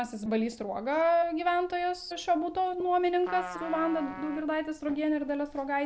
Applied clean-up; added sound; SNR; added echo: none; Trumpet; 12 dB; none.